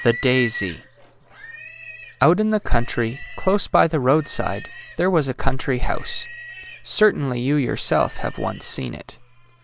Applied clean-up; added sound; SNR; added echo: none; Livestock, farm animals, working animals; 17 dB; none.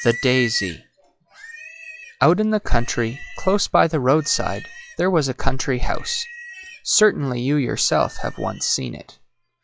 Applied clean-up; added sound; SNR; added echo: classical method log-MMSE.